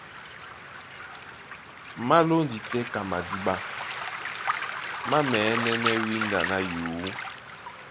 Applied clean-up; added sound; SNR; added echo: none; Waves, surf; 4 dB; none.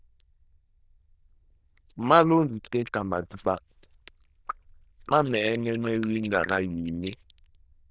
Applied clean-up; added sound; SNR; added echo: neural diffusion model UNIVERSE++.